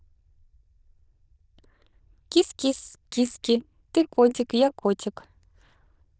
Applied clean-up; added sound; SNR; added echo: neural diffusion model UNIVERSE++.